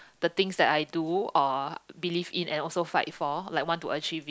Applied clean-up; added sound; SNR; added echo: none; none; none; none.